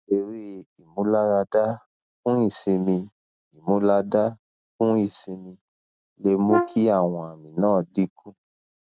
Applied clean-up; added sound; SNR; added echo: neural mask model RNNoise.